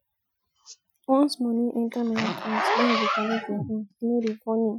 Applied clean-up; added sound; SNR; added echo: classical method Wiener filter.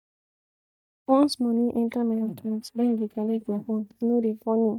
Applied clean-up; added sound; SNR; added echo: neural mask model DeepFilterNet 3.